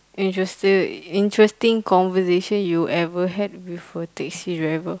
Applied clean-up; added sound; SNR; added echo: none; none; none; none.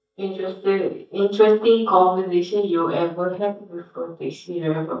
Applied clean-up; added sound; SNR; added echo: neural mask model DeepFilterNet 3.